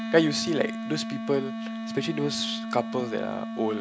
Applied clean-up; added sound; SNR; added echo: none; Wind instrument, woodwind instrument; 5 dB; none.